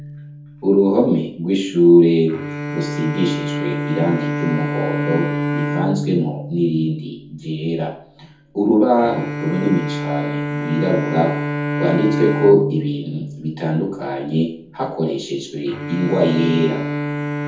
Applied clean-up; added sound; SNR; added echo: none; Bowed string instrument; 6 dB; reverberation time 0.6 s.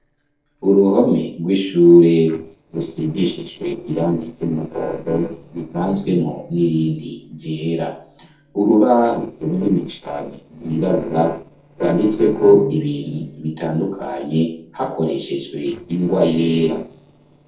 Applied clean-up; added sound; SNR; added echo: neural separator model SepFormer DNS4.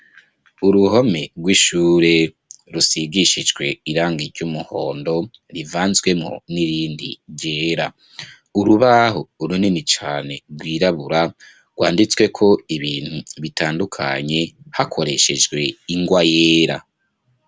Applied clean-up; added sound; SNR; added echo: none; none; none; none.